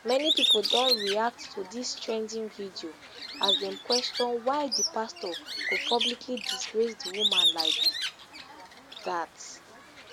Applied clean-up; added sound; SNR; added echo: none; Bird; -1 dB; none.